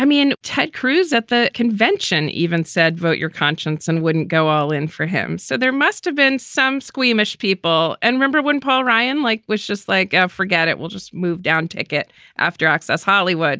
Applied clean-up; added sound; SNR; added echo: none; none; none; none.